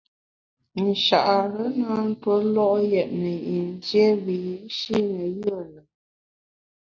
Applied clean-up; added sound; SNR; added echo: none; none; none; none.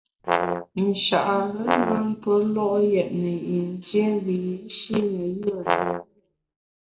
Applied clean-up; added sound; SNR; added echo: none; Brass instrument; 2 dB; reverberation time 0.6 s.